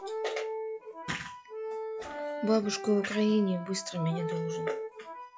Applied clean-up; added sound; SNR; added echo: classical method log-MMSE.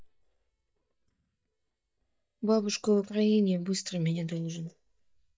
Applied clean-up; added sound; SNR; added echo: neural mask model DeepFilterNet 3.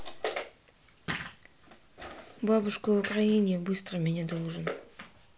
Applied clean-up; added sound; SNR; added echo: none; none; none; none.